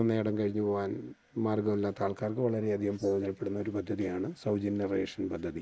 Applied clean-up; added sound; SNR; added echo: neural mask model Resemble Enhance denoiser.